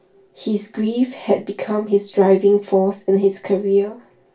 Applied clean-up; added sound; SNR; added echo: none; none; none; reverberation time 0.2 s.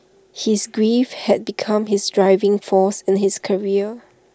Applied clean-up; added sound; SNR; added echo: none; none; none; none.